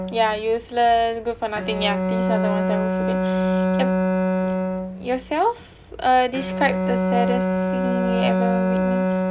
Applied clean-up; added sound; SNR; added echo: none; Bowed string instrument; -2 dB; none.